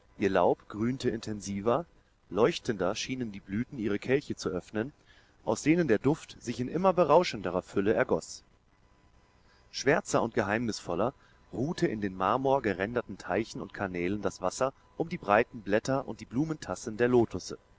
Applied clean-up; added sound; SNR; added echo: none; none; none; none.